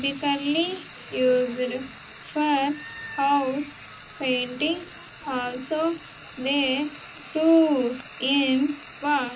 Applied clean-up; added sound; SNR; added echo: none; Frying (food); 19 dB; reverberation time 0.4 s.